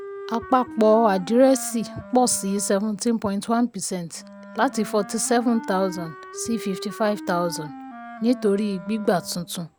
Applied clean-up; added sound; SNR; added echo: none; Wind instrument, woodwind instrument; 15 dB; none.